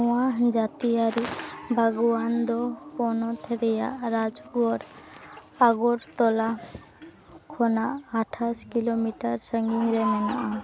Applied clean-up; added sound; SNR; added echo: none; none; none; none.